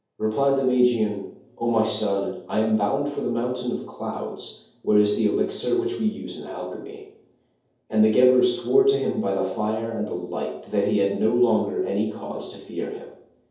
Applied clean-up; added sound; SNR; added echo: none; none; none; reverberation time 0.7 s.